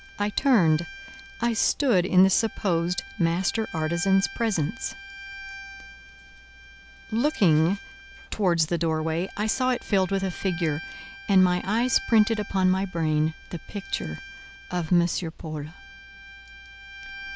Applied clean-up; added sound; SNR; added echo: none; Bowed string instrument; 17 dB; none.